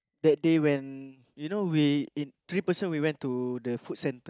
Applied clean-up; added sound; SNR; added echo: neural mask model DeepFilterNet 3.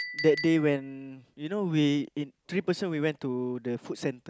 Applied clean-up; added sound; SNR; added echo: none; Chink, clink; 15 dB; none.